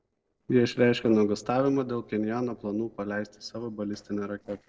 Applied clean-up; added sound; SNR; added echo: neural separator model SepFormer DNS4.